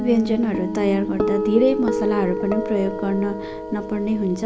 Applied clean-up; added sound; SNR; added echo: none; Guitar; 4 dB; none.